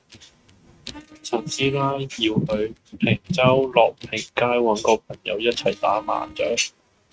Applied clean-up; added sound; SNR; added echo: neural mask model RNNoise.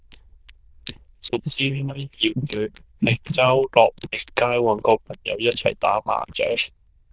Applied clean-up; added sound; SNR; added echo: neural diffusion model UNIVERSE++.